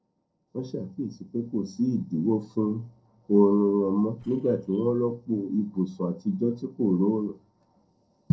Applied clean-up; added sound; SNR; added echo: neural separator model SepFormer DNS4.